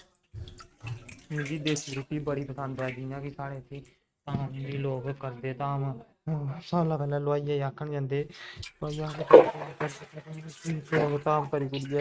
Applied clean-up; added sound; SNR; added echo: neural mask model RNNoise.